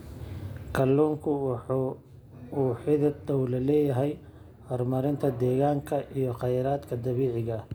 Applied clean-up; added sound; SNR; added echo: none; none; none; none.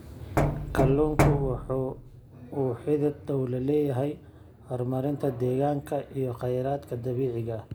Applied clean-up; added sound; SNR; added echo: none; Knock; -2 dB; none.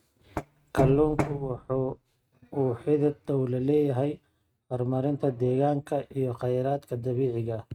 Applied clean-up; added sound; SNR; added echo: neural mask model RNNoise.